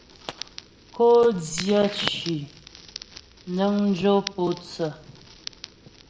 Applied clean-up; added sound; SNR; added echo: none; Crackle; 16 dB; reverberation time 0.6 s.